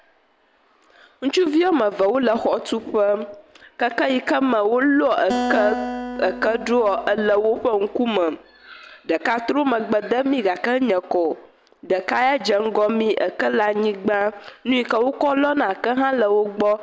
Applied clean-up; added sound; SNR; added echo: none; Acoustic guitar; 9 dB; none.